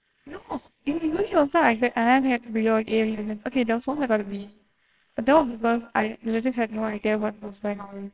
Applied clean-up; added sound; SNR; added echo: neural separator model SepFormer WHAMR!.